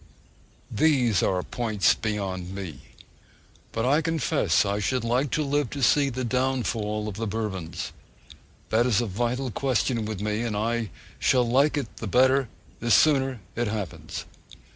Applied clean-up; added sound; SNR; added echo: none; none; none; none.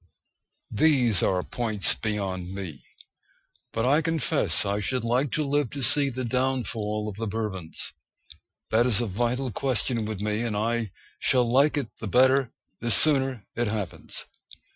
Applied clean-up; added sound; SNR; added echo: classical method Wiener filter.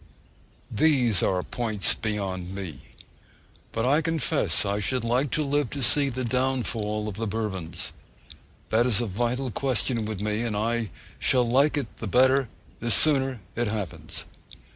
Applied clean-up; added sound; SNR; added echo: none; Drill; 18 dB; none.